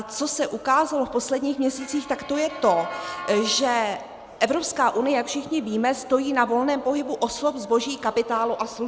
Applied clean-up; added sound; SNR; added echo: none; Motor vehicle (road) / Siren; 18 dB; none.